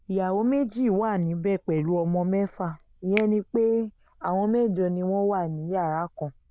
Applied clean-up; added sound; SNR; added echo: neural diffusion model UNIVERSE++.